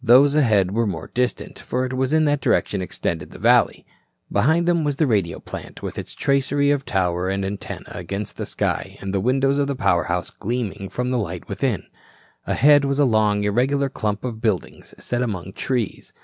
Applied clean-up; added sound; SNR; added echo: none; none; none; none.